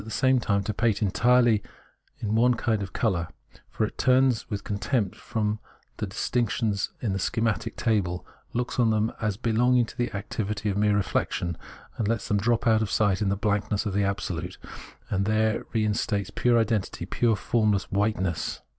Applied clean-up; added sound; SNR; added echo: none; none; none; none.